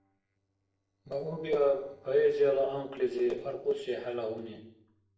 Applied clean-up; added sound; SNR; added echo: neural separator model SepFormer DNS4.